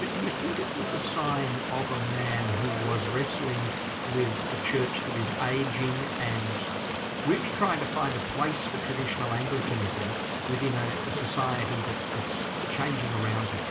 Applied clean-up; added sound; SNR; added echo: none; Stream; 0 dB; reverberation time 0.2 s.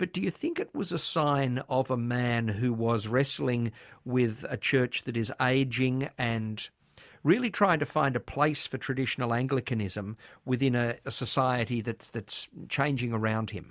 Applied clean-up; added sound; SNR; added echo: none; none; none; none.